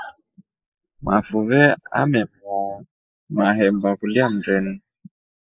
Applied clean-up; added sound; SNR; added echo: neural mask model Resemble Enhance denoiser.